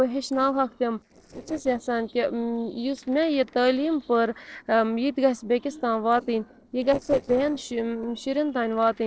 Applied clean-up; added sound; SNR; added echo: neural separator model SepFormer DNS4.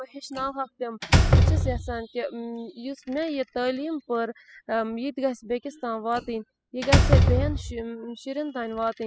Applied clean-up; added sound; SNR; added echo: classical method spectral subtraction.